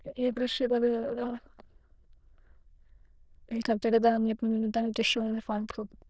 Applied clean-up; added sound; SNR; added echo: neural diffusion model UNIVERSE++.